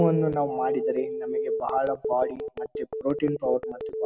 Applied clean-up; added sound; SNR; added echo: none; Telephone; 3 dB; none.